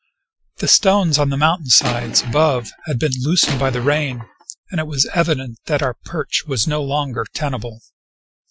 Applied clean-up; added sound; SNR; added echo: classical method Wiener filter.